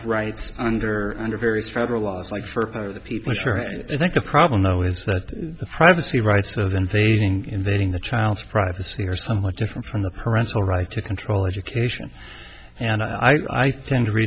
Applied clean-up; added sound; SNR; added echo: none; none; none; none.